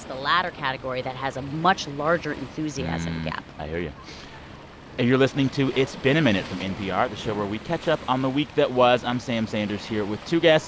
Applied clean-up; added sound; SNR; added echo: none; Waves, surf; 15 dB; none.